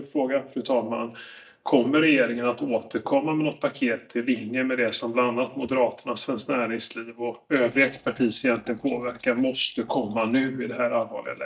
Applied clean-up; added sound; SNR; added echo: neural mask model DeepFilterNet 3.